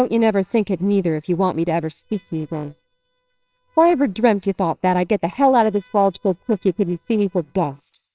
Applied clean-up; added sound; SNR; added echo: neural separator model SepFormer WHAMR!.